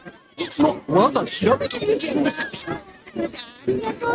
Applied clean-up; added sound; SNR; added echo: neural mask model RNNoise.